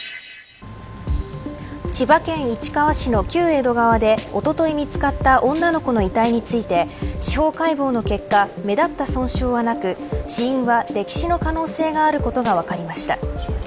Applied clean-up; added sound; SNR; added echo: none; none; none; none.